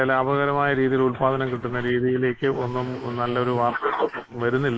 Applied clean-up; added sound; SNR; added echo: neural mask model Resemble Enhance denoiser.